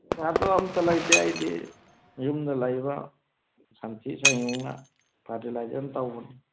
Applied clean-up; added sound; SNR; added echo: none; Shatter + Fireworks; 2 dB; none.